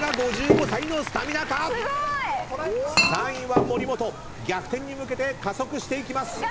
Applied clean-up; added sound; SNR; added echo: none; Chink, clink; 3 dB; none.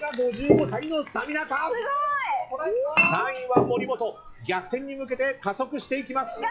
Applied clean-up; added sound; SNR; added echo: classical method log-MMSE.